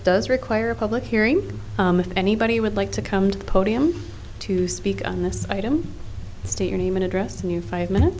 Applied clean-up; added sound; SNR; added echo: none; none; none; none.